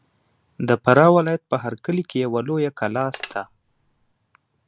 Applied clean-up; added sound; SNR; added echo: none; Telephone; 19 dB; none.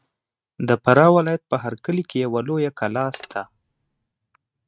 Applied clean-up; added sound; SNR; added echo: neural mask model RNNoise.